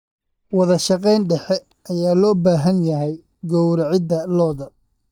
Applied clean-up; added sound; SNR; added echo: neural mask model DeepFilterNet 3.